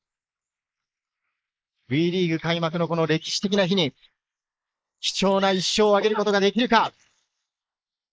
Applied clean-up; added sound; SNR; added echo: neural mask model Resemble Enhance denoiser.